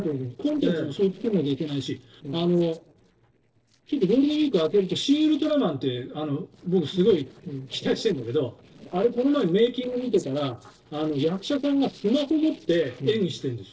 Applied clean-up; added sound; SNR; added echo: neural separator model SepFormer DNS4.